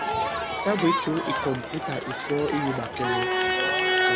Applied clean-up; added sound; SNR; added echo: none; Crowd; -3 dB; none.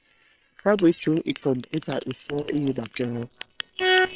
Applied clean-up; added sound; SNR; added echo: neural separator model SepFormer WHAM!.